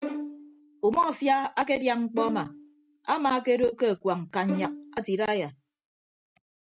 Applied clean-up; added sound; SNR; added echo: neural mask model RNNoise.